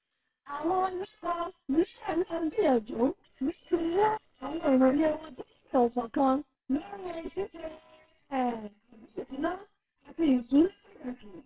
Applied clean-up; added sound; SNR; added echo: neural separator model SepFormer WHAMR!.